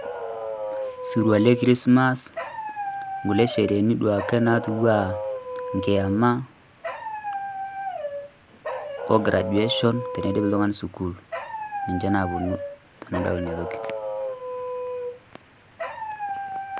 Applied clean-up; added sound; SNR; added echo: none; Dog; 7 dB; none.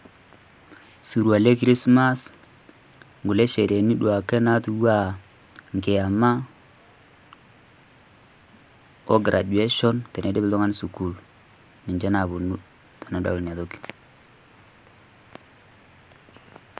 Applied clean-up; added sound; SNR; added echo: none; none; none; none.